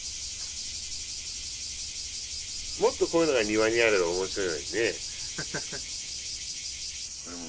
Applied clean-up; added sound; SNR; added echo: none; Motor vehicle (road); 20 dB; none.